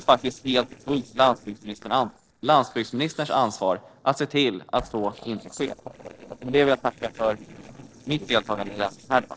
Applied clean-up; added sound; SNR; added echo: neural separator model SepFormer DNS4.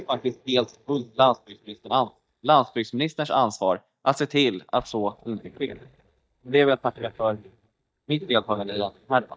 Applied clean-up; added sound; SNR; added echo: neural mask model DeepFilterNet 3.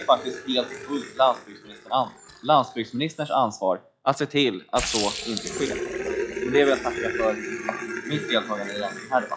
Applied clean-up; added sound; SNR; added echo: classical method log-MMSE.